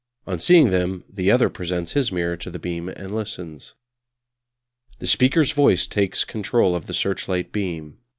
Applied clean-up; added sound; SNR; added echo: none; none; none; none.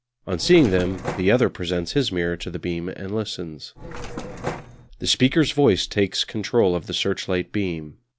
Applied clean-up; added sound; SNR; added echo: none; Mechanisms; 10 dB; none.